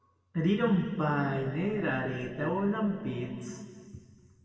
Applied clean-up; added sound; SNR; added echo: none; none; none; reverberation time 2.2 s.